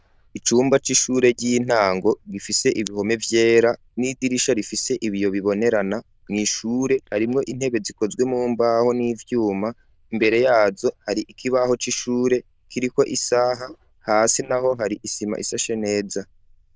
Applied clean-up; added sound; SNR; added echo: neural diffusion model UNIVERSE++.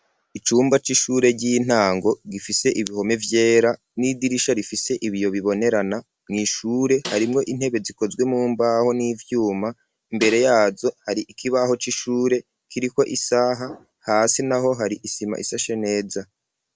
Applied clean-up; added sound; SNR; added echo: none; Snare drum; 16 dB; none.